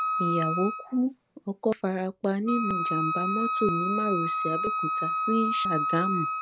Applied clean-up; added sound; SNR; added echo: none; Wind instrument, woodwind instrument; 0 dB; none.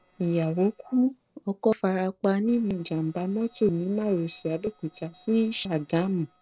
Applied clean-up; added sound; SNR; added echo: neural separator model SepFormer DNS4.